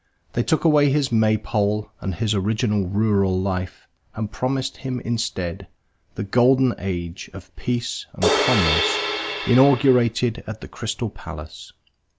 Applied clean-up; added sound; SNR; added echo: none; Crash cymbal; 1 dB; none.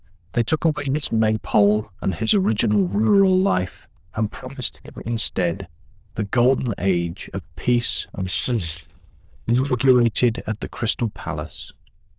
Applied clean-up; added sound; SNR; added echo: neural diffusion model UNIVERSE++.